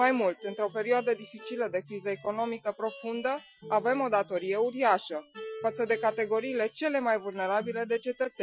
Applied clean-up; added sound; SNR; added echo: classical method Wiener filter.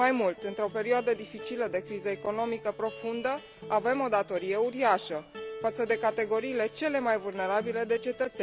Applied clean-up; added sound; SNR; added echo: none; Acoustic guitar; 15 dB; none.